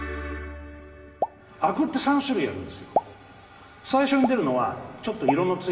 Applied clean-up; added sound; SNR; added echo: none; Explosion; 8 dB; reverberation time 2.9 s.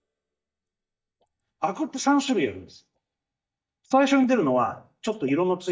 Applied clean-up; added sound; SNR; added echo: neural mask model DeepFilterNet 3.